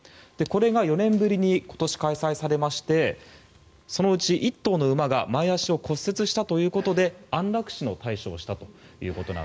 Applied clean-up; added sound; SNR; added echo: none; none; none; none.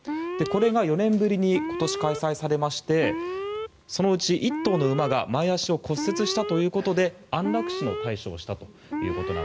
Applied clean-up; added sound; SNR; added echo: none; Alarm; 8 dB; none.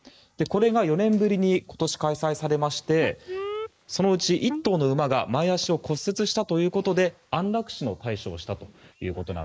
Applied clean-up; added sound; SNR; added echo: neural mask model Resemble Enhance denoiser.